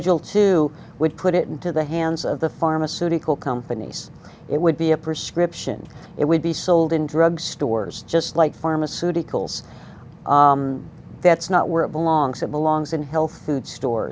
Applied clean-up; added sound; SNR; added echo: none; none; none; none.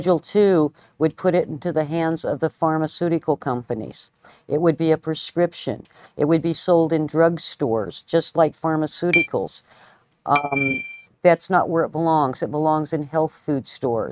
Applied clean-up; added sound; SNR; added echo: neural mask model RNNoise.